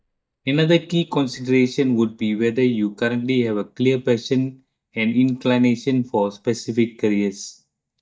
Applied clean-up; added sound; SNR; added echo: neural mask model DeepFilterNet 3.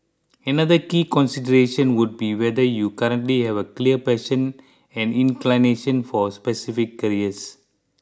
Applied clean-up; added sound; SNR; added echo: none; none; none; none.